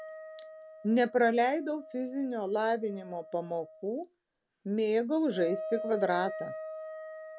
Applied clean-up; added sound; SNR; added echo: none; Wind instrument, woodwind instrument; 12 dB; none.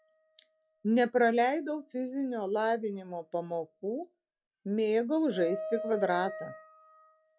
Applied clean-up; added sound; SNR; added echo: classical method log-MMSE.